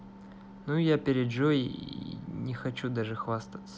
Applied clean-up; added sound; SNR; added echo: none; none; none; none.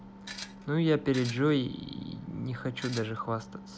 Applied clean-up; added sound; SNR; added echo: none; Tools; 13 dB; none.